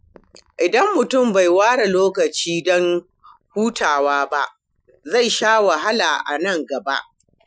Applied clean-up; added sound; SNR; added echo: classical method Wiener filter.